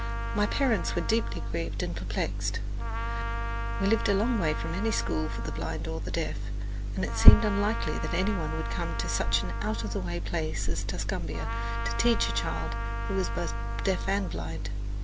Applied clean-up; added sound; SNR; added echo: none; Trumpet; 13 dB; none.